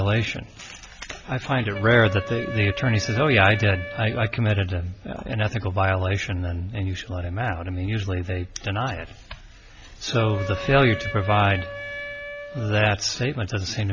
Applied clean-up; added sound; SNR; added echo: none; Wind instrument, woodwind instrument; 12 dB; none.